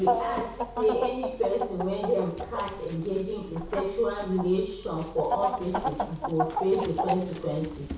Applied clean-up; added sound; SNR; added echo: none; Chicken, rooster; 4 dB; reverberation time 0.6 s.